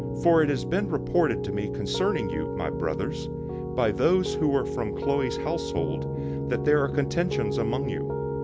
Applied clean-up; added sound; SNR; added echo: none; Piano; 2 dB; none.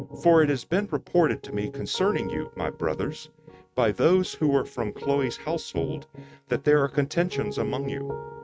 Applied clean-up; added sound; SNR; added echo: neural mask model RNNoise.